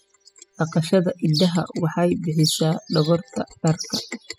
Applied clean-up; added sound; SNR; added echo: classical method spectral subtraction.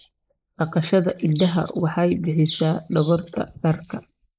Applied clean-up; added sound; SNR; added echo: neural mask model Resemble Enhance denoiser.